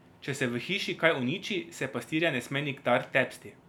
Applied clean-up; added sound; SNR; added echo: none; none; none; none.